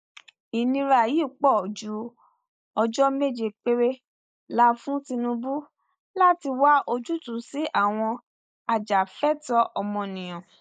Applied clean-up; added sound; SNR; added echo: neural mask model Resemble Enhance denoiser.